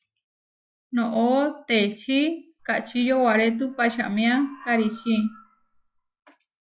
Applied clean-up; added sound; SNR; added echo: classical method log-MMSE.